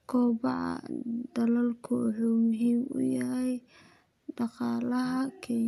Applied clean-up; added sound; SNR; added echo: none; none; none; none.